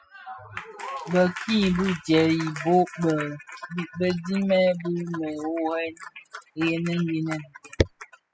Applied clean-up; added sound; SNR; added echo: classical method spectral subtraction.